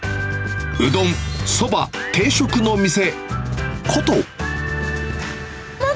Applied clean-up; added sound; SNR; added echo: none; none; none; none.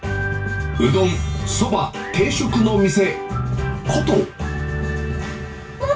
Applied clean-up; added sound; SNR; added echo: none; none; none; reverberation time 0.2 s.